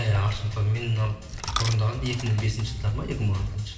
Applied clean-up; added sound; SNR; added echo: none; Coin (dropping); 12 dB; reverberation time 0.8 s.